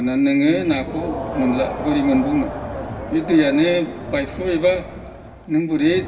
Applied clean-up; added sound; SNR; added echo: none; Crowd; 10 dB; reverberation time 1.7 s.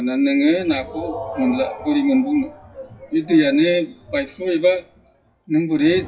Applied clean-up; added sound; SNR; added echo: classical method WPE with log-MMSE.